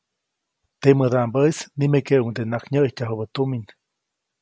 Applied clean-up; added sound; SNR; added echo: none; none; none; none.